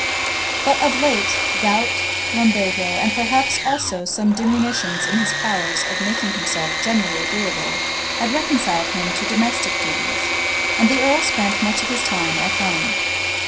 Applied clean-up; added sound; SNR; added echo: none; Engine / Mechanisms; 0 dB; reverberation time 0.3 s.